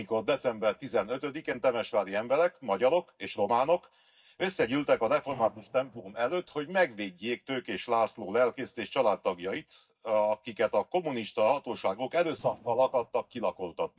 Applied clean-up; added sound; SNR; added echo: neural mask model DeepFilterNet 3.